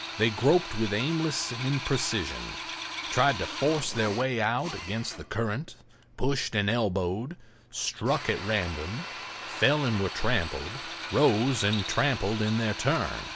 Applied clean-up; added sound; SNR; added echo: none; Drill; 10 dB; none.